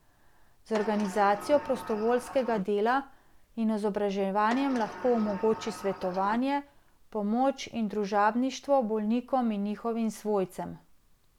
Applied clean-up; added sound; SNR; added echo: none; Sliding door; 13 dB; none.